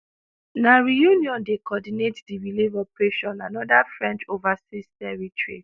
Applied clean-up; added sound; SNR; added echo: none; none; none; none.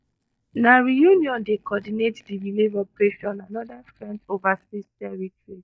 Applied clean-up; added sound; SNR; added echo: neural mask model DeepFilterNet 3.